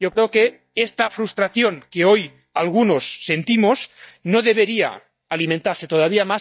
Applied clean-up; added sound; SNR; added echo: neural mask model DeepFilterNet 3.